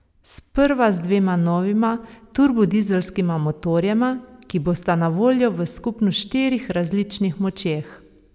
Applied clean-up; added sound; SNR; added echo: none; none; none; none.